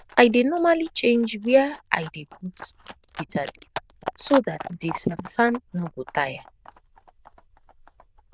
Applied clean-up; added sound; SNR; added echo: neural diffusion model UNIVERSE++.